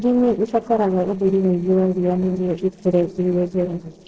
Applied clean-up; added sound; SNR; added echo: neural separator model SepFormer DNS4.